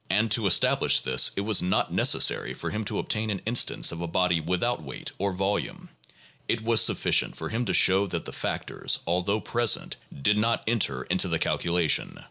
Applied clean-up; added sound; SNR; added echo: none; none; none; none.